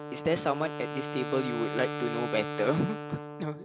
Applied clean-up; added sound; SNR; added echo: none; Wind instrument, woodwind instrument; 5 dB; none.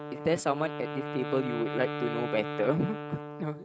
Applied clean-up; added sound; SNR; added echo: neural mask model RNNoise.